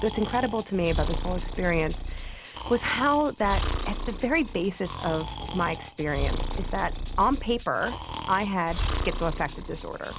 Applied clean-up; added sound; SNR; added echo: none; Breathing + Tambourine; 4 dB; none.